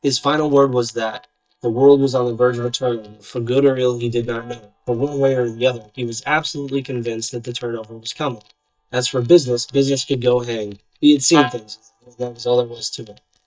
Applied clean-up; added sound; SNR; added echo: neural mask model DeepFilterNet 3.